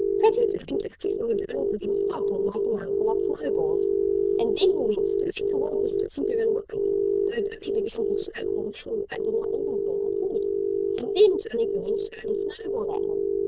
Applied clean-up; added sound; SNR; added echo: neural diffusion model UNIVERSE++.